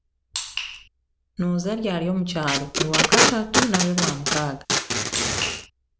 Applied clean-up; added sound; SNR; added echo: none; Packing tape, duct tape; -4 dB; none.